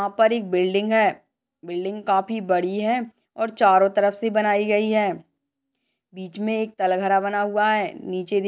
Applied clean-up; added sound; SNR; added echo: none; none; none; none.